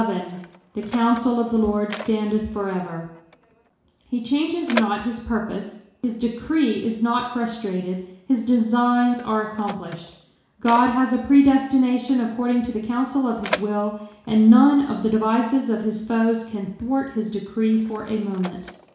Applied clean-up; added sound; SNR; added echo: none; Mechanisms; 17 dB; reverberation time 0.7 s.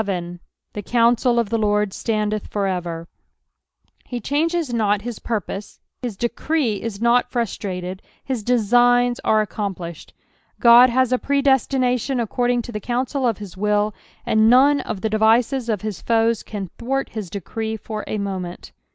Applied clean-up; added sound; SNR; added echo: none; none; none; none.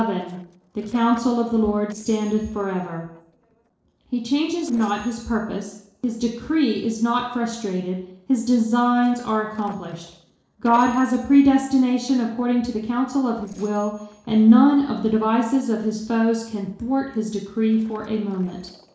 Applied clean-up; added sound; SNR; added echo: neural separator model SepFormer DNS4.